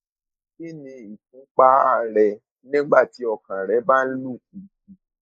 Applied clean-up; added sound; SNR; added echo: neural mask model Resemble Enhance denoiser.